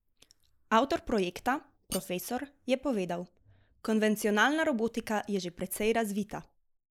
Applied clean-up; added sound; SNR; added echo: neural mask model Resemble Enhance denoiser.